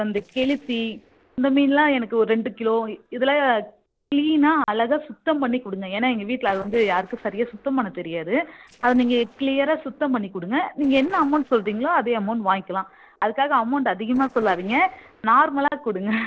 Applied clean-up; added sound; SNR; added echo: neural separator model SepFormer DNS4.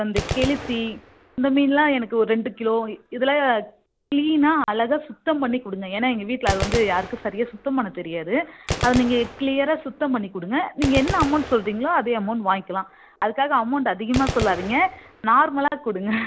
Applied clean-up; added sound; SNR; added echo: none; Gunshot, gunfire; 11 dB; none.